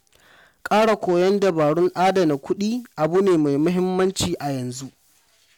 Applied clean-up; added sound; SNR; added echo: none; none; none; none.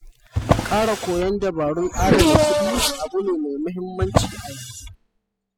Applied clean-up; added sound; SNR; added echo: classical method spectral subtraction.